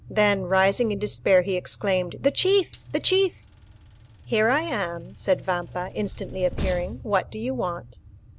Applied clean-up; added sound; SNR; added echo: none; Train; 15 dB; none.